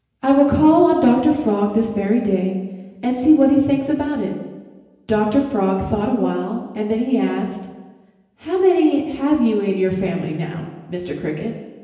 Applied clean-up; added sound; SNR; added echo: none; none; none; reverberation time 1.0 s.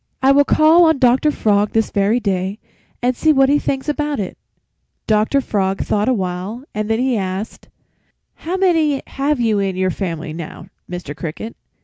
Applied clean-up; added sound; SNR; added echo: none; none; none; none.